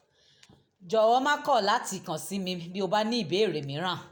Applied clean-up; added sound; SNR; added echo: none; none; none; none.